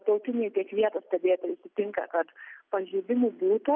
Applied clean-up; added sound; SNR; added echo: none; none; none; none.